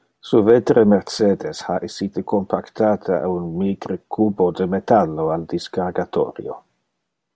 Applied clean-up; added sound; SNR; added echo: none; none; none; none.